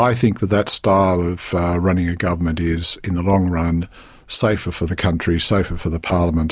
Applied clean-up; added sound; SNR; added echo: none; none; none; none.